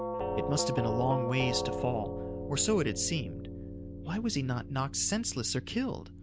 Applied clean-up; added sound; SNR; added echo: none; Doorbell; 4 dB; none.